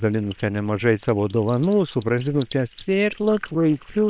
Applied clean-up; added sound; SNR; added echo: neural separator model SepFormer WHAM!.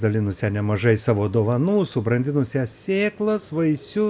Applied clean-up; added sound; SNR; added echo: none; none; none; none.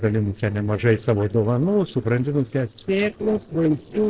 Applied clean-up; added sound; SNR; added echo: neural separator model SepFormer DNS4.